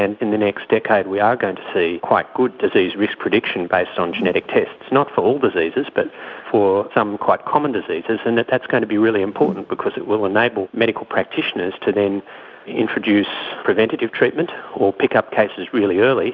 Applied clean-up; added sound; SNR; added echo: none; Whoosh, swoosh, swish; 16 dB; none.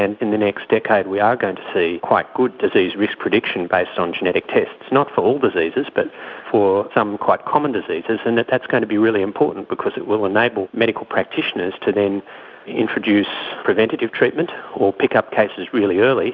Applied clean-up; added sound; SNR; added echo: none; none; none; none.